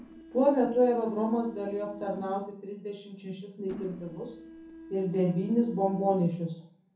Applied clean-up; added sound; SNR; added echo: none; Mechanisms; 17 dB; reverberation time 0.5 s.